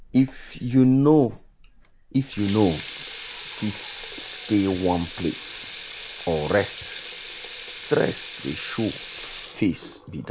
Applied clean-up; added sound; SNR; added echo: none; Sink (filling or washing) / Water tap, faucet; 10 dB; none.